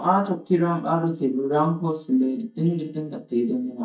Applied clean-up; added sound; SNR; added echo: neural mask model DeepFilterNet 3.